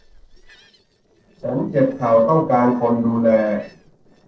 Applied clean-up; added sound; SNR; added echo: neural separator model SepFormer DNS4.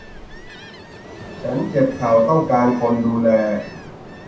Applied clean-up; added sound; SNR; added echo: none; Ocean; 15 dB; reverberation time 0.7 s.